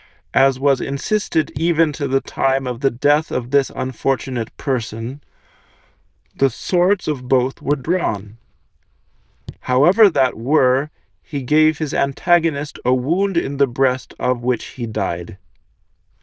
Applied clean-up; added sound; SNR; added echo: neural diffusion model UNIVERSE++.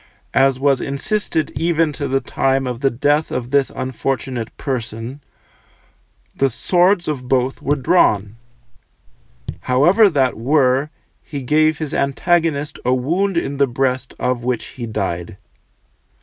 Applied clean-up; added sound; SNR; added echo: none; Raindrop / Drip; 15 dB; none.